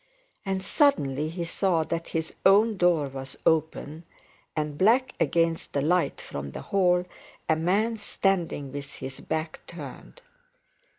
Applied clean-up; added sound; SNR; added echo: none; none; none; none.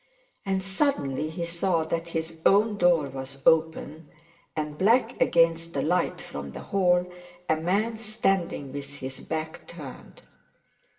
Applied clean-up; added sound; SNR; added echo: none; none; none; reverberation time 0.8 s.